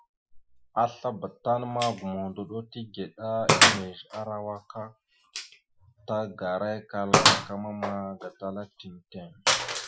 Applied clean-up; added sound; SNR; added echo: classical method Wiener filter.